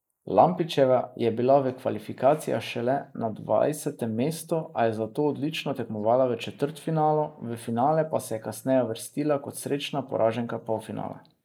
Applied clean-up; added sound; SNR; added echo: neural mask model Resemble Enhance denoiser.